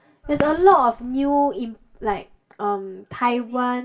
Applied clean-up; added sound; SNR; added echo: none; Fireworks; 14 dB; reverberation time 0.2 s.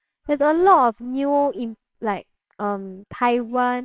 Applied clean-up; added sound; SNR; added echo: neural separator model SepFormer WHAMR!.